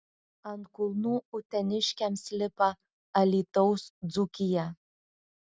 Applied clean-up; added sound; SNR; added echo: none; none; none; none.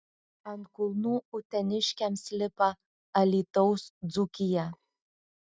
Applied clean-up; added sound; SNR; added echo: neural mask model DeepFilterNet 3.